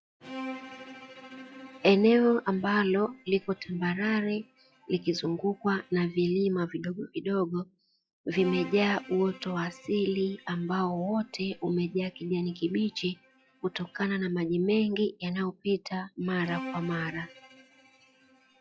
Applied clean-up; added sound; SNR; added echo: classical method log-MMSE.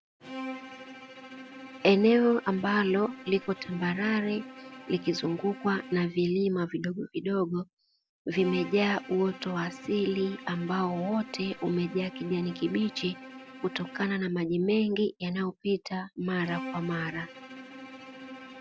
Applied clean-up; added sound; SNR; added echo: none; Bowed string instrument; 15 dB; none.